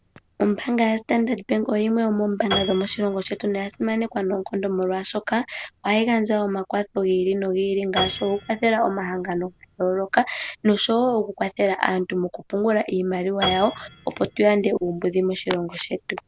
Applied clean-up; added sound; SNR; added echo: none; Piano; 14 dB; none.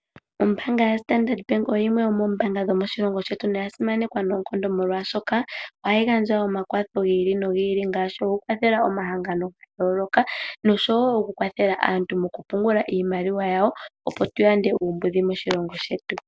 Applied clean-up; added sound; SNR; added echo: none; none; none; none.